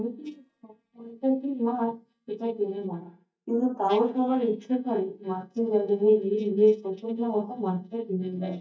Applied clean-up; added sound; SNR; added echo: neural mask model DeepFilterNet 3.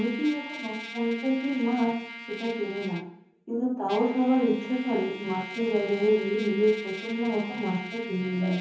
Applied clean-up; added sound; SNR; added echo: none; Trumpet; 13 dB; reverberation time 0.7 s.